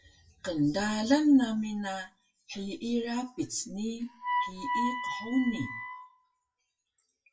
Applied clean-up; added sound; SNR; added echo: classical method WPE with log-MMSE.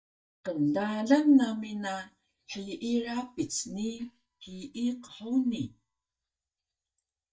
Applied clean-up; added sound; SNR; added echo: neural mask model DeepFilterNet 3.